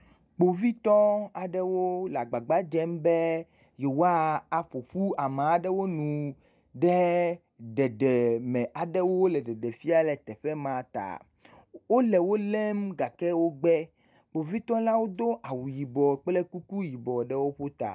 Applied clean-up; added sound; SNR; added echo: none; none; none; none.